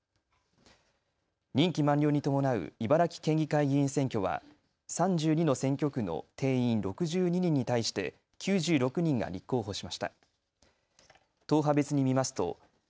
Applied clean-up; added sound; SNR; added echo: none; none; none; none.